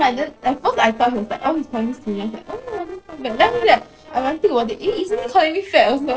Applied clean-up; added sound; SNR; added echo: neural separator model SepFormer DNS4.